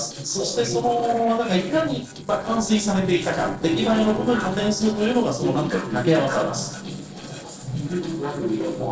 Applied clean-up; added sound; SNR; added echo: neural separator model SepFormer DNS4.